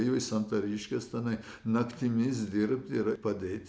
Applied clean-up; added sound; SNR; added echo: none; none; none; none.